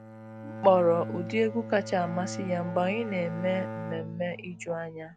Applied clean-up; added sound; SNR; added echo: none; Bowed string instrument; 10 dB; none.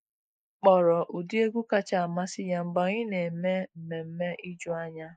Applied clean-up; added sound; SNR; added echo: neural mask model Resemble Enhance denoiser.